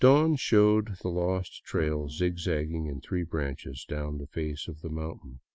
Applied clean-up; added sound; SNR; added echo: none; Bowed string instrument; 20 dB; none.